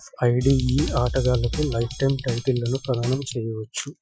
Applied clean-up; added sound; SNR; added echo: classical method Wiener filter.